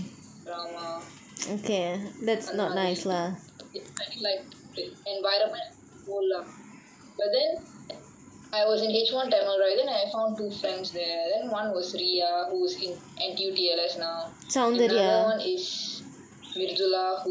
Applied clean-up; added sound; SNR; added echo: none; none; none; none.